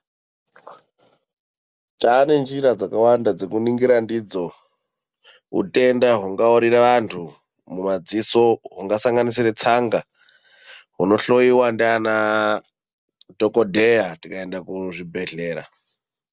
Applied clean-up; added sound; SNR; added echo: none; none; none; none.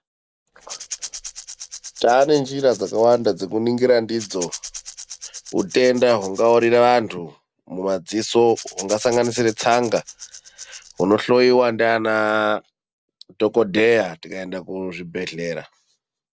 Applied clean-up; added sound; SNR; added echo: none; Rattle / Rattle (instrument); 17 dB; none.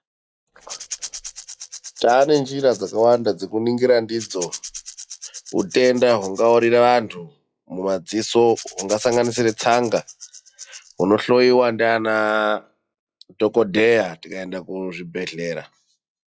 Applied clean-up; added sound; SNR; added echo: classical method log-MMSE.